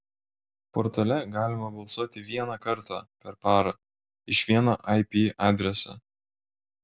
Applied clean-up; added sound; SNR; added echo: none; none; none; none.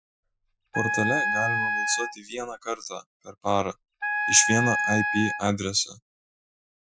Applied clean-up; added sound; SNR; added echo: classical method Wiener filter.